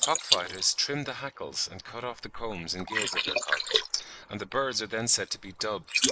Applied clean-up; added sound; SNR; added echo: neural mask model Resemble Enhance denoiser.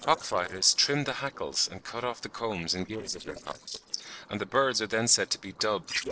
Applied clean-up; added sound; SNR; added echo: neural separator model SepFormer DNS4.